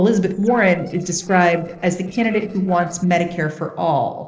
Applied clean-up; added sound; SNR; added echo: neural separator model SepFormer DNS4.